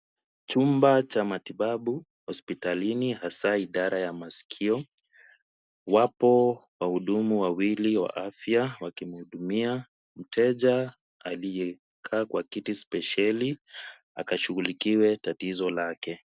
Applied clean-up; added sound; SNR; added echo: none; none; none; none.